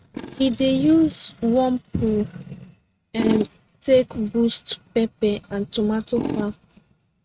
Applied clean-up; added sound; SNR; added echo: neural mask model RNNoise.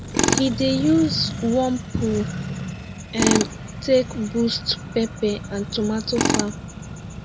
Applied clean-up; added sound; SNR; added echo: none; Accelerating, revving, vroom + Tools; 3 dB; none.